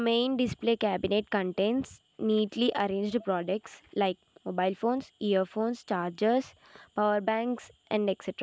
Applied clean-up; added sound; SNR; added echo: none; none; none; none.